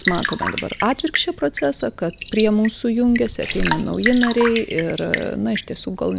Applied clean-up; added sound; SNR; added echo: none; Raindrop / Drip; 7 dB; none.